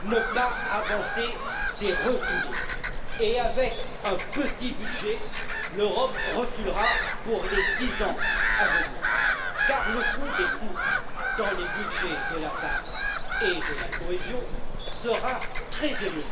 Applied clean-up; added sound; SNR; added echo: none; Gull, seagull / Bird vocalization, bird call, bird song; -3 dB; reverberation time 2.3 s.